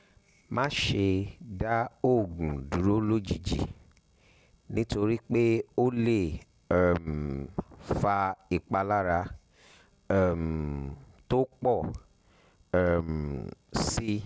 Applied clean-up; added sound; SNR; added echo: none; none; none; none.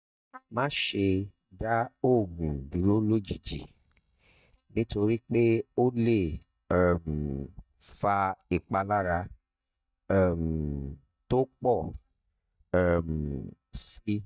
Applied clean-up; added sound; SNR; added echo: neural mask model DeepFilterNet 3.